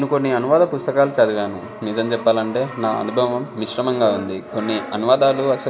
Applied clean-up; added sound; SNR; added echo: none; Brass instrument; 14 dB; reverberation time 2.1 s.